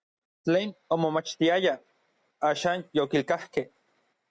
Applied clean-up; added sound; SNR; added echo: none; none; none; none.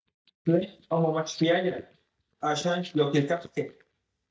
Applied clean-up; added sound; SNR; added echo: neural mask model DeepFilterNet 3.